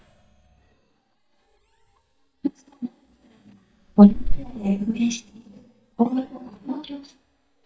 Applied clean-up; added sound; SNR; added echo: neural mask model DeepFilterNet 3.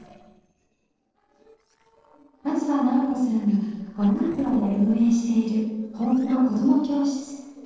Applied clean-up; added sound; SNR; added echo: neural separator model SepFormer DNS4.